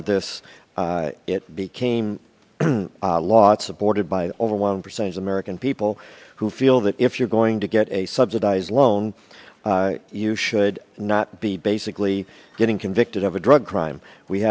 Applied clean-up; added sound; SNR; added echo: none; none; none; none.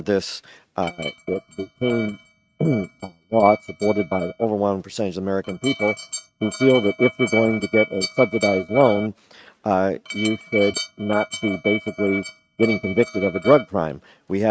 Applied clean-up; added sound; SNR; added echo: neural mask model RNNoise.